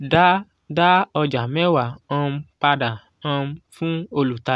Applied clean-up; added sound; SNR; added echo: none; none; none; none.